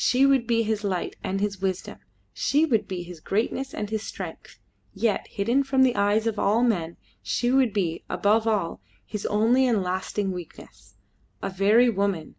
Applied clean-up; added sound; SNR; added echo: none; none; none; none.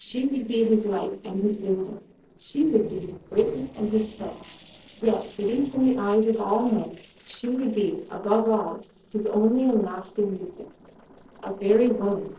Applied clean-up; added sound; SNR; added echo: neural separator model SepFormer DNS4.